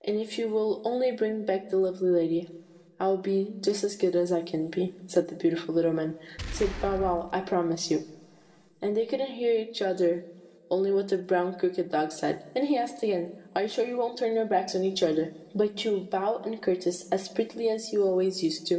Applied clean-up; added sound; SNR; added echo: none; Boom; 13 dB; reverberation time 1.4 s.